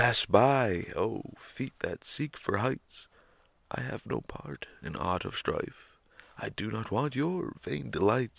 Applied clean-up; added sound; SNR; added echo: none; none; none; none.